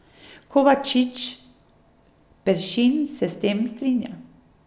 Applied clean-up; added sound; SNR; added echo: none; none; none; none.